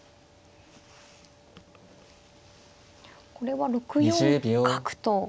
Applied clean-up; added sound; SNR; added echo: none; none; none; none.